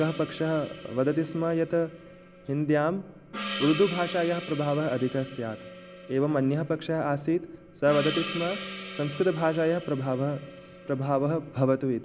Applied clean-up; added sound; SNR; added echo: none; Gong; 12 dB; none.